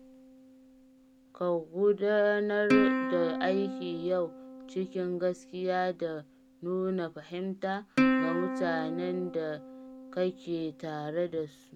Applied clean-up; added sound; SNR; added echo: none; Plucked string instrument; 3 dB; none.